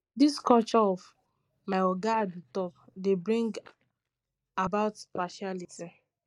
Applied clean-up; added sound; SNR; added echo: neural mask model DeepFilterNet 3.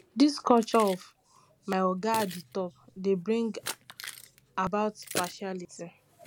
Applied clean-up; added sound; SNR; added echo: none; Keys jangling; 15 dB; none.